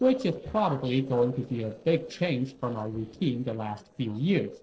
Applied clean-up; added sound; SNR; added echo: neural separator model SepFormer DNS4.